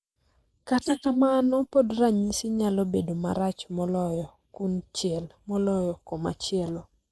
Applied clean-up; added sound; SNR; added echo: neural mask model Resemble Enhance denoiser.